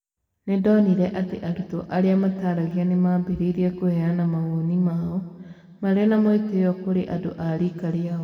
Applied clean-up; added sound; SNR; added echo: none; none; none; reverberation time 1.9 s.